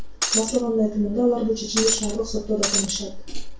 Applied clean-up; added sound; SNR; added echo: none; Shatter; 1 dB; reverberation time 0.3 s.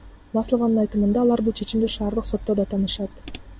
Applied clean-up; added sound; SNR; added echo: none; none; none; none.